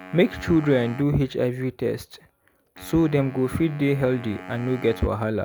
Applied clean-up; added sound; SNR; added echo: none; Wind instrument, woodwind instrument; 19 dB; none.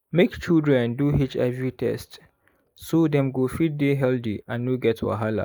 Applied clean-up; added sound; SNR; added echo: neural mask model Resemble Enhance denoiser.